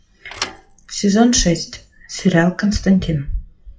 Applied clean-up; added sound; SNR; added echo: classical method WPE with log-MMSE.